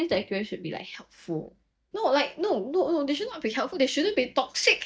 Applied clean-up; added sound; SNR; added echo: neural mask model DeepFilterNet 3.